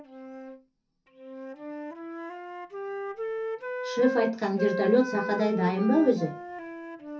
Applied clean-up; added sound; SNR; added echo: none; Wind instrument, woodwind instrument; 6 dB; reverberation time 0.3 s.